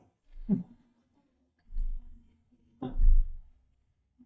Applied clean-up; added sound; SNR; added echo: neural mask model DeepFilterNet 3.